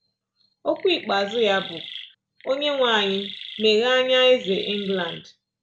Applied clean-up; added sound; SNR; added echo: none; Chirp, tweet; 14 dB; none.